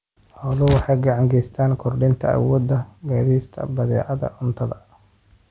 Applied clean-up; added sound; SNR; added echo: none; none; none; none.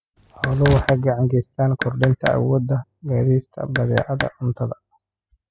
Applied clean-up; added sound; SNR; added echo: classical method spectral subtraction.